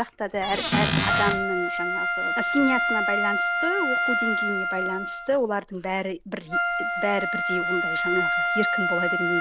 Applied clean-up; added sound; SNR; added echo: none; Wind instrument, woodwind instrument + Squeak / Cupboard open or close; -3 dB; none.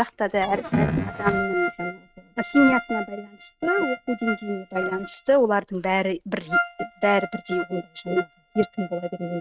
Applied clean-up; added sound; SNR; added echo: neural mask model RNNoise.